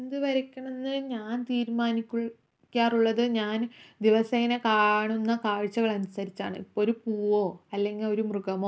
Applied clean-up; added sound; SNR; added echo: none; none; none; none.